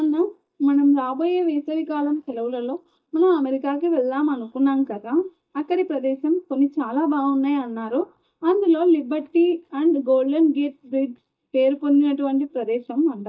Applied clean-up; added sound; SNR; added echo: neural mask model DeepFilterNet 3.